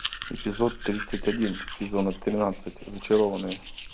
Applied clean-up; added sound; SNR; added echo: none; Domestic sounds, home sounds; 9 dB; none.